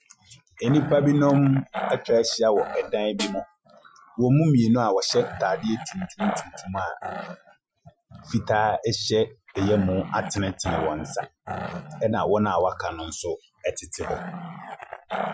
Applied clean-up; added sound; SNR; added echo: classical method Wiener filter.